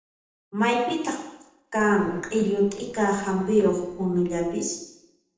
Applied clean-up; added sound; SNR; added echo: neural separator model SepFormer DNS4.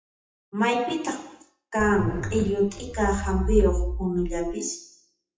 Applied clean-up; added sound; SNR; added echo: classical method WPE with log-MMSE.